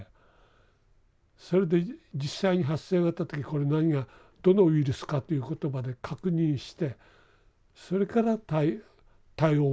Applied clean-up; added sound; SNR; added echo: none; none; none; none.